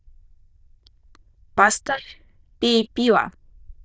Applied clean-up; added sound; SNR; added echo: neural diffusion model UNIVERSE++.